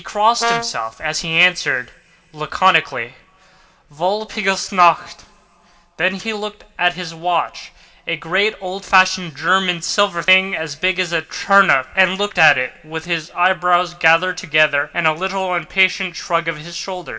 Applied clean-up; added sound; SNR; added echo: none; Brass instrument; 1 dB; reverberation time 1.1 s.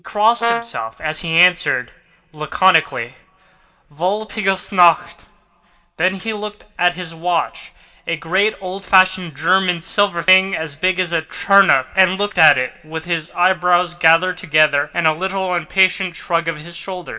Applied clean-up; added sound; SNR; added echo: neural mask model DeepFilterNet 3.